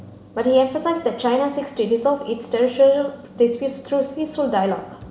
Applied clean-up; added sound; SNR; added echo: none; none; none; none.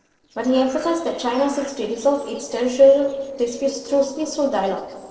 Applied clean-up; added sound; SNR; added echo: neural separator model SepFormer DNS4.